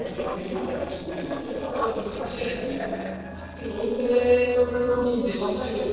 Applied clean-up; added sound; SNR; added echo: neural separator model SepFormer DNS4.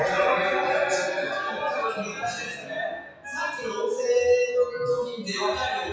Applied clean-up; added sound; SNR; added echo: classical method WPE with log-MMSE.